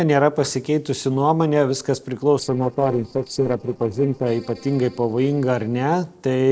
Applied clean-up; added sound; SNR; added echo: neural separator model SepFormer DNS4.